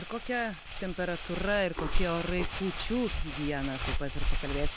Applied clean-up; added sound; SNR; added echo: none; Crumpling, crinkling; -1 dB; none.